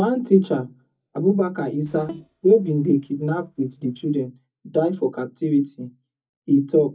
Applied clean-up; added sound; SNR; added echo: neural mask model DeepFilterNet 3.